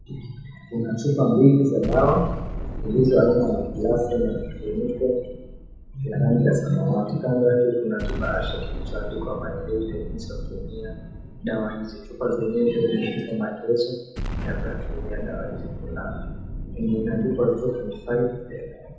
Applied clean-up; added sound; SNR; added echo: none; Explosion; 9 dB; reverberation time 0.9 s.